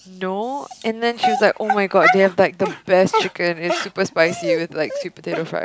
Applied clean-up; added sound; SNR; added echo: none; Dog; 4 dB; none.